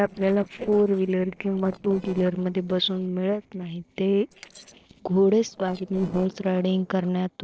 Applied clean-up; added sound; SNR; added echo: neural separator model SepFormer DNS4.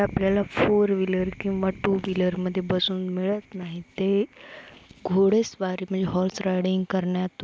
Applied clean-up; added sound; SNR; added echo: none; none; none; none.